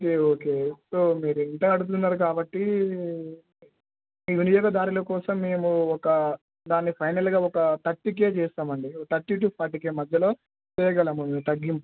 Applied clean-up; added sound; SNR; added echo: none; none; none; none.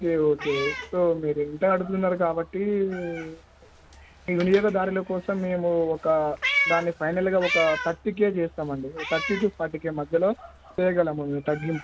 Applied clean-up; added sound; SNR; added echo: none; Meow; 10 dB; none.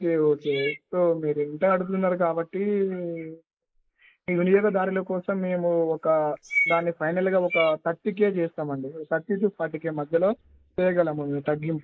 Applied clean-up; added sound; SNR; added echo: neural mask model Resemble Enhance denoiser.